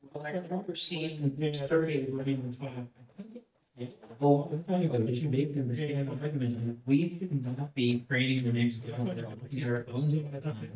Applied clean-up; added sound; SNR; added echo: neural mask model DeepFilterNet 3.